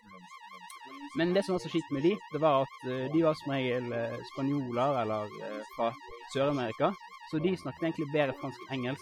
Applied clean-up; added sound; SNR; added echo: classical method Wiener filter.